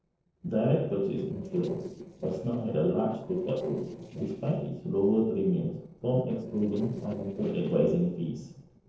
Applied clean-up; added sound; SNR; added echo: neural separator model SepFormer DNS4.